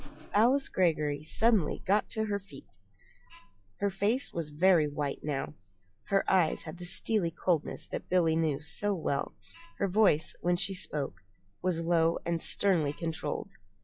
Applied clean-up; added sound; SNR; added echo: classical method log-MMSE.